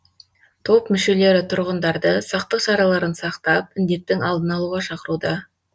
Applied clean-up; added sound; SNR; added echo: none; none; none; none.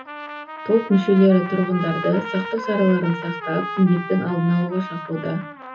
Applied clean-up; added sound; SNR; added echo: none; Trumpet; 11 dB; reverberation time 0.4 s.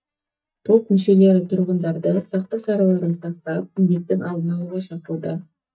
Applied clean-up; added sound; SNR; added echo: neural mask model DeepFilterNet 3.